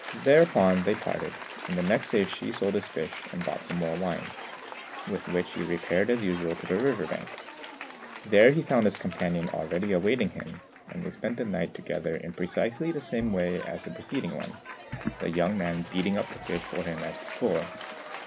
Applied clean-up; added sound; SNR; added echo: none; Applause / Cheering; 13 dB; none.